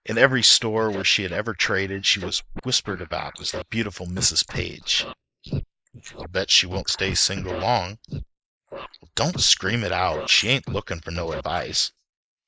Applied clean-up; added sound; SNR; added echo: neural mask model Resemble Enhance denoiser.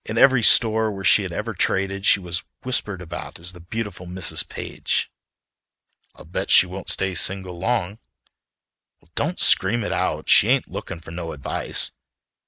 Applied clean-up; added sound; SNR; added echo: none; none; none; none.